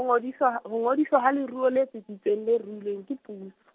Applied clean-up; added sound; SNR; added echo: none; none; none; none.